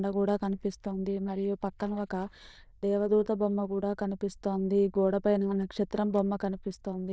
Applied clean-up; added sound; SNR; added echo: neural diffusion model UNIVERSE++.